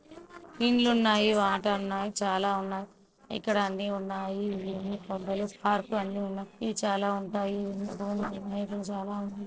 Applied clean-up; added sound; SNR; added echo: neural separator model SepFormer DNS4.